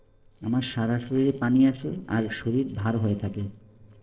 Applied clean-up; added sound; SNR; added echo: neural separator model SepFormer DNS4.